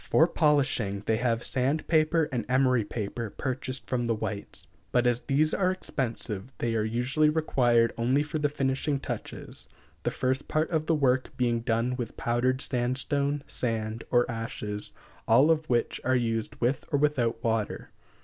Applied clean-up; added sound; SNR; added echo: none; none; none; none.